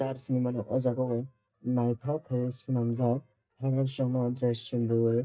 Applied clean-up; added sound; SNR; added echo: neural mask model DeepFilterNet 3.